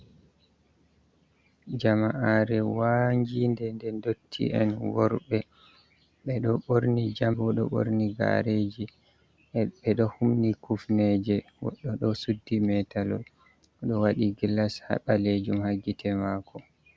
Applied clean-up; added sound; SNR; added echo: none; none; none; none.